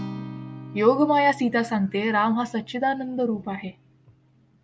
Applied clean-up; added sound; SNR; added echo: none; Acoustic guitar; 16 dB; none.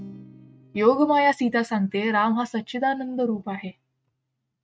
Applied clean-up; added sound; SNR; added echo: neural mask model RNNoise.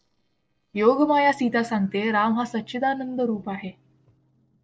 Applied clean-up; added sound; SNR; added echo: neural separator model SepFormer DNS4.